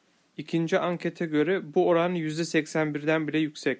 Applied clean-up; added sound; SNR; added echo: none; none; none; none.